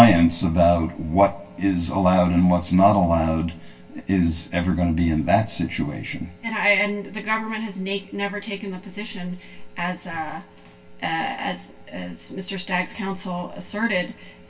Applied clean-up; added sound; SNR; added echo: none; none; none; reverberation time 0.2 s.